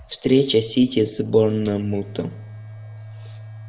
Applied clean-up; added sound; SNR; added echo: none; Domestic sounds, home sounds; 18 dB; reverberation time 0.6 s.